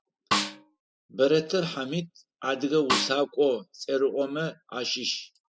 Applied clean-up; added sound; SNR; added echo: classical method spectral subtraction.